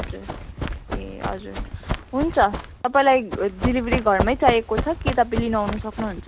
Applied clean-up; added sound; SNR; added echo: none; Run; 6 dB; none.